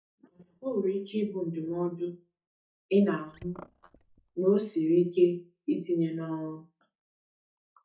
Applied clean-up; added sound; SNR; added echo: neural mask model DeepFilterNet 3.